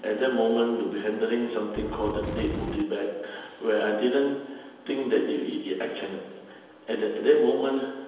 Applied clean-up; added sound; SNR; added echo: none; Wind; 8 dB; reverberation time 1.0 s.